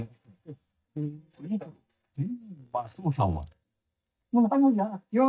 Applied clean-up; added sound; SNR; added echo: neural mask model DeepFilterNet 3.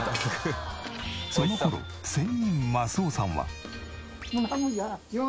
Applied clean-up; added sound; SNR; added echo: none; none; none; none.